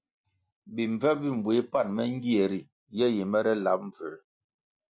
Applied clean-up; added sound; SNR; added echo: none; none; none; none.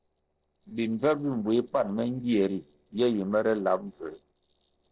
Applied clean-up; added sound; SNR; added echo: neural separator model SepFormer DNS4.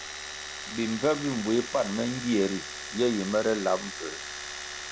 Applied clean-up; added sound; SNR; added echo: none; Domestic sounds, home sounds; 9 dB; none.